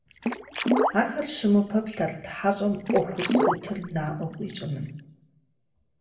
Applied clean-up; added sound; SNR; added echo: none; Water / Splash, splatter; 2 dB; reverberation time 0.6 s.